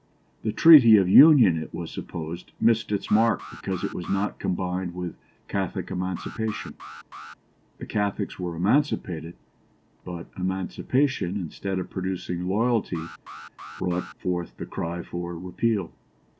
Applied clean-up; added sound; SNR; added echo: none; Alarm; 17 dB; none.